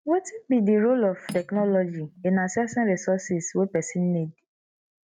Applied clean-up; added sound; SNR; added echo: neural mask model RNNoise.